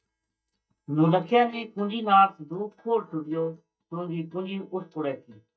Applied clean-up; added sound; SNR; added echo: neural mask model DeepFilterNet 3.